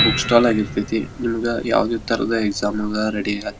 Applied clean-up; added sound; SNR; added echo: none; Piano; 8 dB; none.